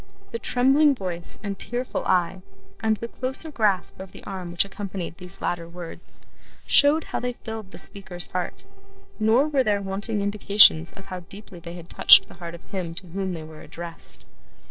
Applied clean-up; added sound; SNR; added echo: neural separator model SepFormer DNS4.